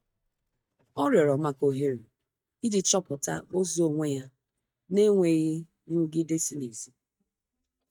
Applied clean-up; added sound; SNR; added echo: neural mask model DeepFilterNet 3.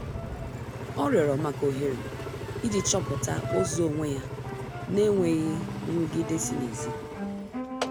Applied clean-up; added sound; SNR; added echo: none; Engine; 4 dB; none.